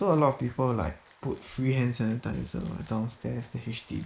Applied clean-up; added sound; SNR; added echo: neural mask model Resemble Enhance denoiser.